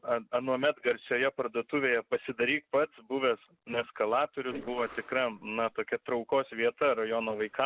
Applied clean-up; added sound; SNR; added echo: neural separator model SepFormer DNS4.